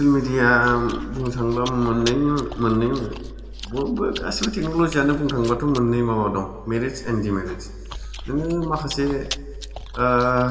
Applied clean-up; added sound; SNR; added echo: none; Chewing, mastication; 12 dB; reverberation time 1.6 s.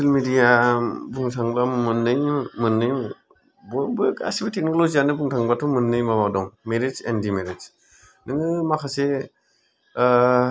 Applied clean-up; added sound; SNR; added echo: none; none; none; none.